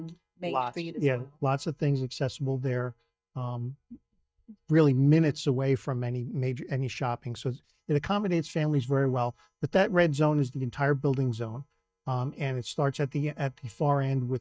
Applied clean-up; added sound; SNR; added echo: neural mask model DeepFilterNet 3.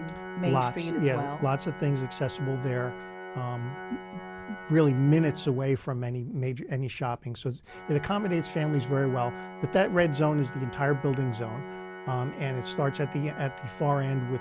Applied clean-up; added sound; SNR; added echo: none; Organ; 13 dB; none.